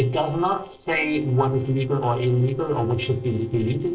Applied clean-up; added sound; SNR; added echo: neural separator model SepFormer DNS4.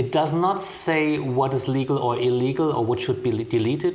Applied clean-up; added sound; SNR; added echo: none; none; none; none.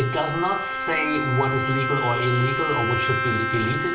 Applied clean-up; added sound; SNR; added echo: none; Bowed string instrument; 2 dB; reverberation time 0.2 s.